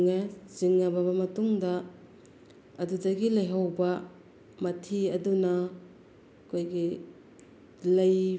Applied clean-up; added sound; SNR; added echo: none; none; none; none.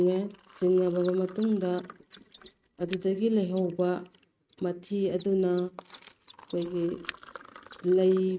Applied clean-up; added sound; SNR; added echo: neural mask model RNNoise.